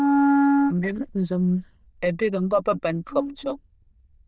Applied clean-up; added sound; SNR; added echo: neural diffusion model UNIVERSE++.